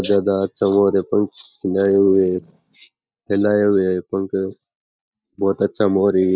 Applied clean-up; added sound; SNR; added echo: neural mask model DeepFilterNet 3.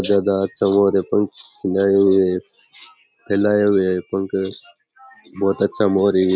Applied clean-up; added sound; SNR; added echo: none; none; none; none.